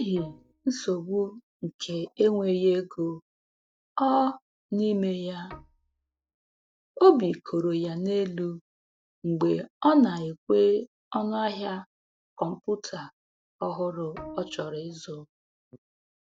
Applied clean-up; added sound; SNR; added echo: neural mask model DeepFilterNet 3.